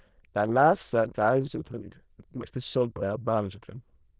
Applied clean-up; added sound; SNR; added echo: neural diffusion model UNIVERSE++.